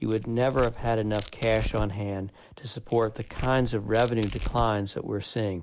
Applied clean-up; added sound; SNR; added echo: none; Tearing; 9 dB; none.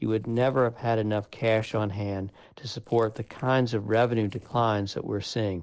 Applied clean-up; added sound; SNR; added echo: neural separator model SepFormer DNS4.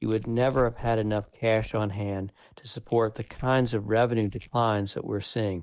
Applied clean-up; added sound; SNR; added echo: neural mask model DeepFilterNet 3.